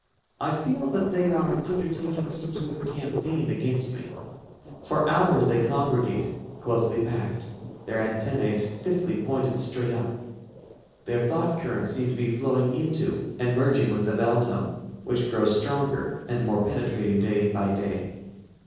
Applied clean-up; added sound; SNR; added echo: neural separator model SepFormer DNS4.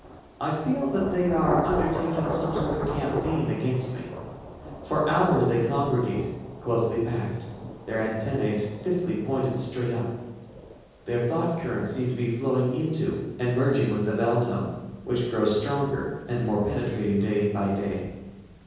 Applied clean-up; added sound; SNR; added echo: none; Thunder / Rain; 10 dB; reverberation time 1.3 s.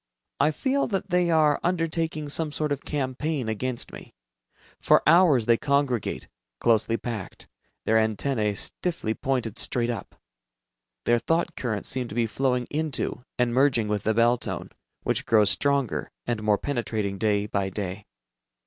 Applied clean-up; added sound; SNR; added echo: none; none; none; none.